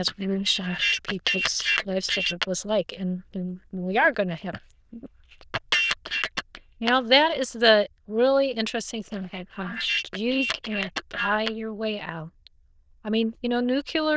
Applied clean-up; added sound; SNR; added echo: neural diffusion model UNIVERSE++.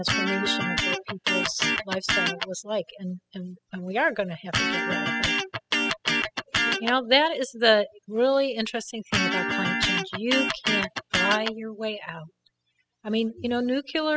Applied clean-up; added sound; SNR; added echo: classical method spectral subtraction.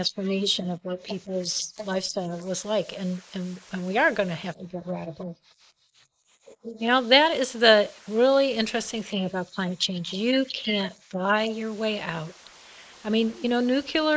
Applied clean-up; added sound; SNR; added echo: neural mask model Resemble Enhance denoiser.